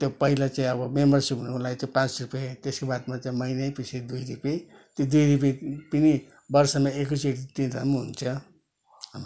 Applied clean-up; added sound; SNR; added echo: none; none; none; none.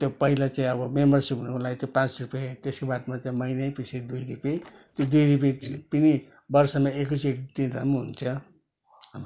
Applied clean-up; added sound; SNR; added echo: neural mask model Resemble Enhance denoiser.